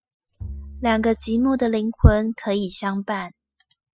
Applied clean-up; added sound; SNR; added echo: classical method spectral subtraction.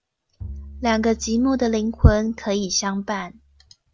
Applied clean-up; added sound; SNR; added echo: none; Bowed string instrument; 18 dB; none.